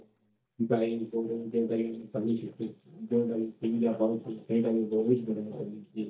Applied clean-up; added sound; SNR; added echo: neural mask model DeepFilterNet 3.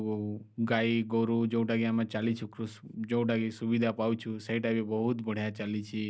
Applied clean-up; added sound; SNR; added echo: none; none; none; none.